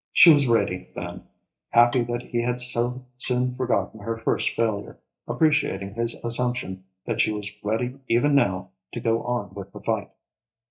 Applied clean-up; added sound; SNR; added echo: neural mask model DeepFilterNet 3.